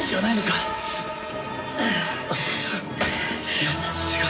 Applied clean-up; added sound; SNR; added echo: none; none; none; reverberation time 0.8 s.